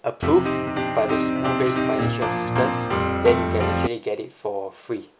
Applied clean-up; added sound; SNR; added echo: none; Piano; -3 dB; none.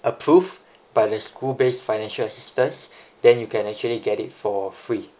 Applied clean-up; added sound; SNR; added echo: none; none; none; none.